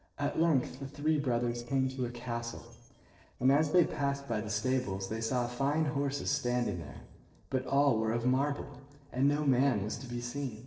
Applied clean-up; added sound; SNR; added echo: neural separator model SepFormer DNS4.